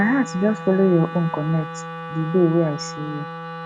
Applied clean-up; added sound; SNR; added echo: none; Wind instrument, woodwind instrument; 11 dB; none.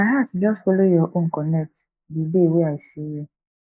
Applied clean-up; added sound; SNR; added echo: neural mask model Resemble Enhance denoiser.